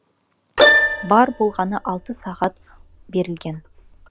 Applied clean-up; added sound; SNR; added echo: none; Keyboard (musical); -1 dB; none.